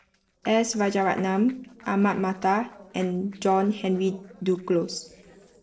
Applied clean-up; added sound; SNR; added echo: neural separator model SepFormer DNS4.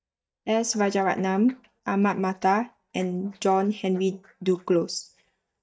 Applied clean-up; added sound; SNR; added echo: neural mask model DeepFilterNet 3.